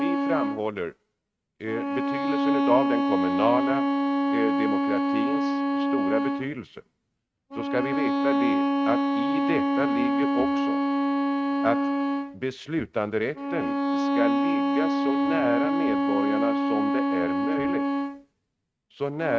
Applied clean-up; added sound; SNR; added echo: neural mask model RNNoise.